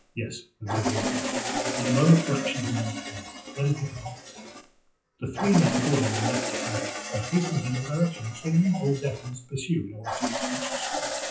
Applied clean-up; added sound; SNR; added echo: classical method WPE with log-MMSE.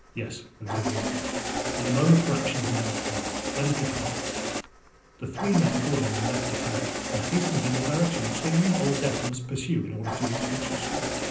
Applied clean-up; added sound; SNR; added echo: none; Engine starting; 2 dB; reverberation time 0.6 s.